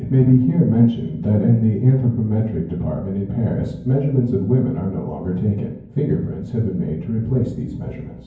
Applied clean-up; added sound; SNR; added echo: none; none; none; reverberation time 0.9 s.